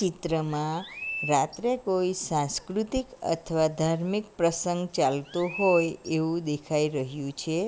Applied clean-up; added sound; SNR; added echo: none; Chirp, tweet; 11 dB; none.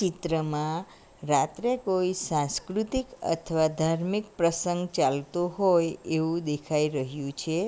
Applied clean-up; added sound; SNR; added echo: none; none; none; none.